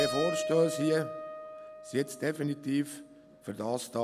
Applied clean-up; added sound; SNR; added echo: none; Keyboard (musical); 7 dB; none.